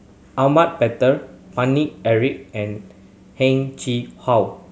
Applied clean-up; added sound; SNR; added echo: none; none; none; none.